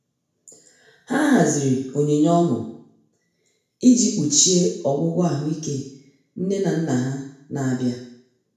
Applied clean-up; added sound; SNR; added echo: none; none; none; reverberation time 0.6 s.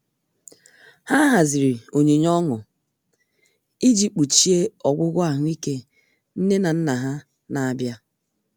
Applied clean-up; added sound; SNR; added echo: none; none; none; none.